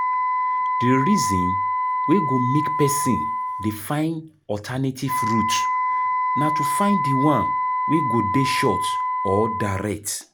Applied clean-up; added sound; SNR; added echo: none; Wind instrument, woodwind instrument; -1 dB; none.